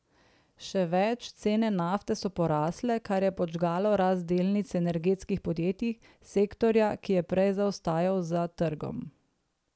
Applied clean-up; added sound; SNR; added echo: none; none; none; none.